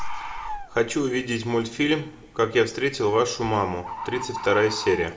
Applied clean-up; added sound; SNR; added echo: none; Bird; 14 dB; reverberation time 1.0 s.